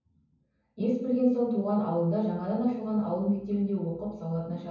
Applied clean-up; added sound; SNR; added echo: none; none; none; reverberation time 0.9 s.